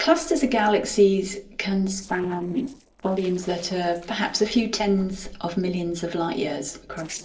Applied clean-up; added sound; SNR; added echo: neural separator model SepFormer DNS4.